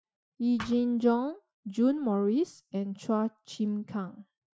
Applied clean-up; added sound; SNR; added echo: classical method Wiener filter.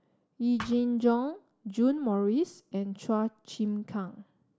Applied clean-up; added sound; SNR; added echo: none; Thump, thud; 12 dB; none.